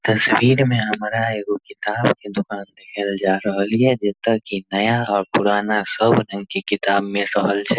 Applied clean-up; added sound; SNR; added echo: none; none; none; none.